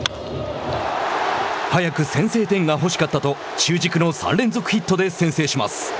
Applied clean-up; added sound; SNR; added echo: none; none; none; none.